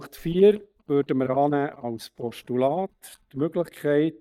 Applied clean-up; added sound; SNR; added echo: neural mask model DeepFilterNet 3.